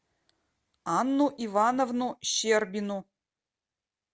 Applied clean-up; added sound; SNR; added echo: none; none; none; none.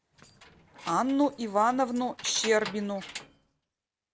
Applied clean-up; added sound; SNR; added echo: none; Keys jangling; 15 dB; none.